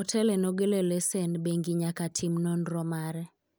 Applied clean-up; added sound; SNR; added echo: none; none; none; none.